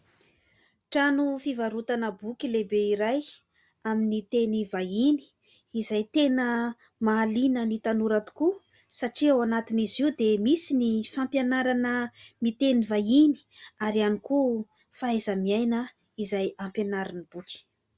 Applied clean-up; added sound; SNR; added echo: none; none; none; none.